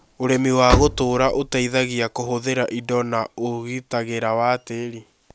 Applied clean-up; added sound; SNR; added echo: none; Slam; 3 dB; none.